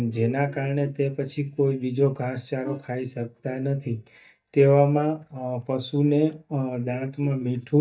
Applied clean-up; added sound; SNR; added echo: neural mask model DeepFilterNet 3.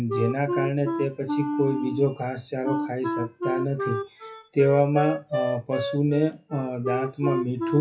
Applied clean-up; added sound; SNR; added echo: classical method WPE with log-MMSE.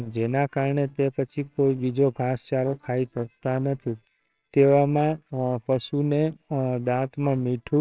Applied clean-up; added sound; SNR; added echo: neural separator model SepFormer WHAMR!.